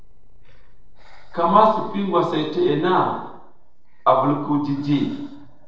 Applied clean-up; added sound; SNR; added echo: neural separator model SepFormer DNS4.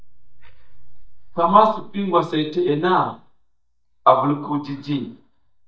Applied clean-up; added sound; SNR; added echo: neural mask model DeepFilterNet 3.